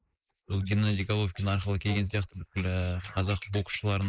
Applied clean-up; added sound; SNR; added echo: neural mask model Resemble Enhance denoiser.